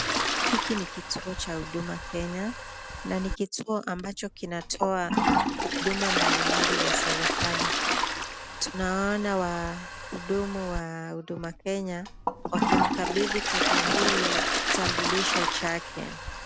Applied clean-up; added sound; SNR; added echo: none; Toilet flush; -3 dB; none.